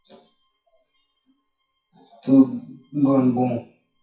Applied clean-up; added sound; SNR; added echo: classical method WPE with log-MMSE.